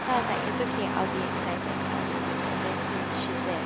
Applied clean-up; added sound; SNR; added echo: none; Engine starting; -4 dB; none.